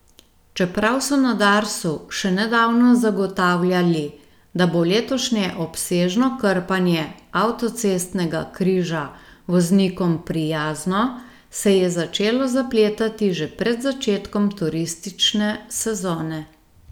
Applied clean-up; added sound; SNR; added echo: none; none; none; none.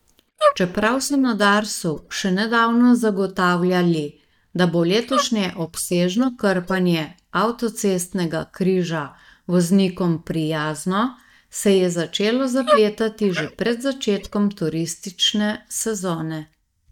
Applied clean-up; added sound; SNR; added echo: neural mask model DeepFilterNet 3.